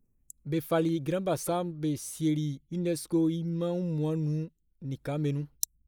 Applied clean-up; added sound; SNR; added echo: neural mask model Resemble Enhance denoiser.